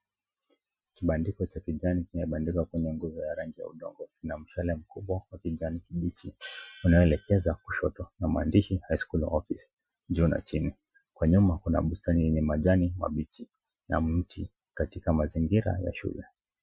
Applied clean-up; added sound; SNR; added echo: classical method Wiener filter.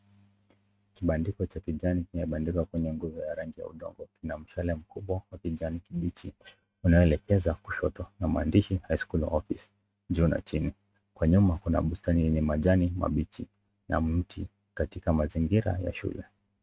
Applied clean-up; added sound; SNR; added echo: neural mask model RNNoise.